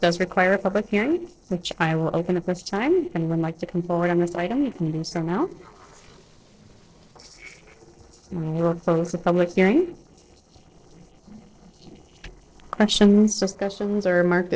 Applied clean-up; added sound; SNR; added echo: neural separator model SepFormer DNS4.